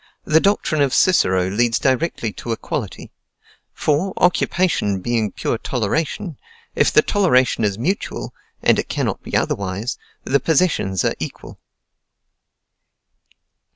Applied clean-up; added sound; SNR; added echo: none; none; none; none.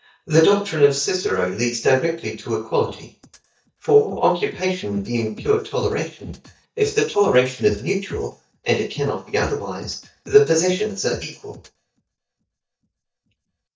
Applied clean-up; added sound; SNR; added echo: neural mask model DeepFilterNet 3.